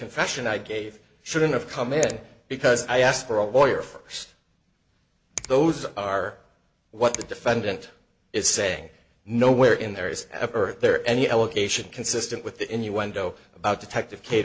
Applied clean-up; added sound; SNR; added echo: none; Finger snapping; 16 dB; none.